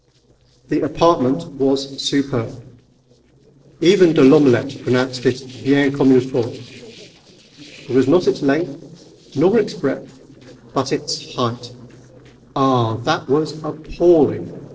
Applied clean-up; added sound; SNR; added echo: neural separator model SepFormer DNS4.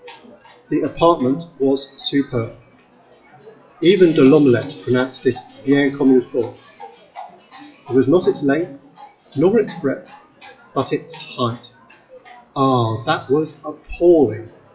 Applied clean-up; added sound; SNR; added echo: classical method WPE with log-MMSE.